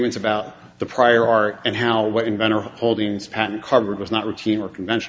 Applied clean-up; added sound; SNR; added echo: none; none; none; none.